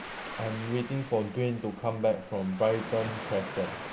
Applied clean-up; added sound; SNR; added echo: none; Waves, surf; 10 dB; none.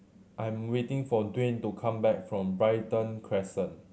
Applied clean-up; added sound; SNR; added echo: none; none; none; none.